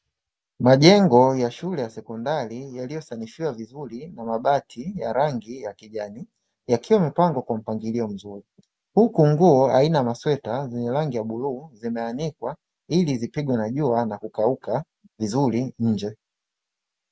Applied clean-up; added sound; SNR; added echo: none; none; none; none.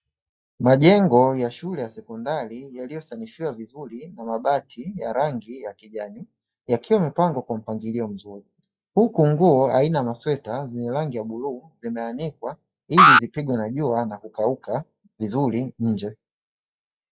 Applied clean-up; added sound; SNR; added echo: classical method log-MMSE.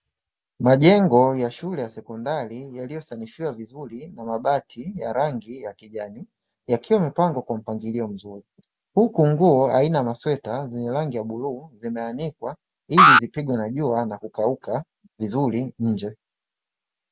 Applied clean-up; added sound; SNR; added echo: none; Alarm; -4 dB; none.